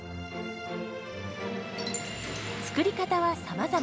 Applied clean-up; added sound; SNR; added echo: none; Motorcycle; 13 dB; none.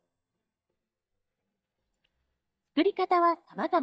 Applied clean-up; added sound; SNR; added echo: neural mask model DeepFilterNet 3.